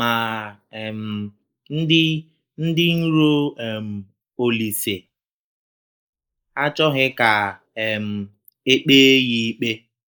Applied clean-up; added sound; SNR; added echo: neural mask model Resemble Enhance denoiser.